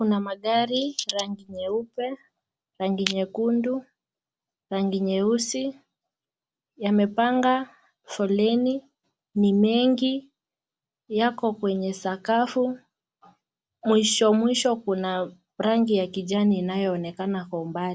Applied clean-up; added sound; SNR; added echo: none; none; none; none.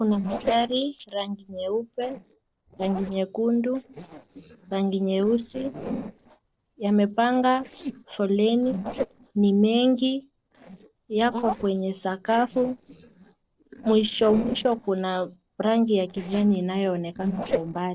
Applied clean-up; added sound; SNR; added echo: neural separator model SepFormer DNS4.